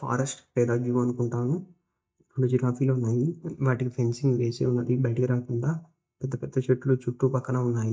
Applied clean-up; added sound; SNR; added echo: neural mask model DeepFilterNet 3.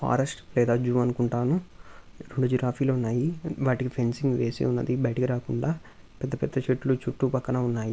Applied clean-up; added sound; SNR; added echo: none; none; none; none.